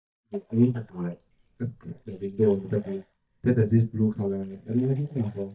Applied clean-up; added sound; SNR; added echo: neural mask model DeepFilterNet 3.